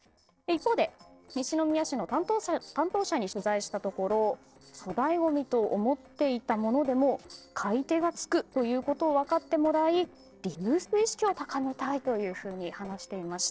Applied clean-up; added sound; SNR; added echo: neural separator model SepFormer DNS4.